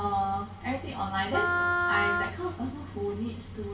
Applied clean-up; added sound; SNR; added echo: none; Wind instrument, woodwind instrument; -2 dB; reverberation time 2.8 s.